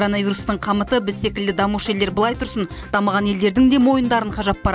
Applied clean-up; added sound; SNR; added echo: none; none; none; none.